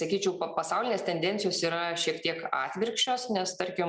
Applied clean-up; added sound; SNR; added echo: none; none; none; none.